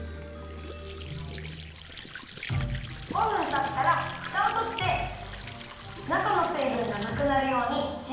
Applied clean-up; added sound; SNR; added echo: none; Sink (filling or washing) / Water; 13 dB; reverberation time 1.0 s.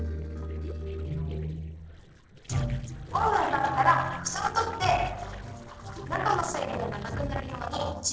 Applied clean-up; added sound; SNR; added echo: neural separator model SepFormer DNS4.